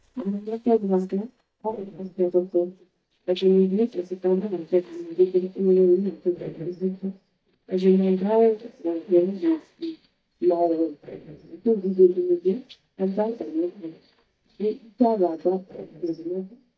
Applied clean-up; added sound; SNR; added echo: neural mask model DeepFilterNet 3.